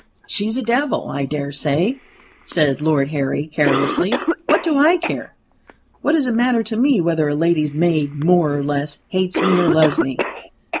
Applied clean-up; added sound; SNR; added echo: none; Cough; 8 dB; none.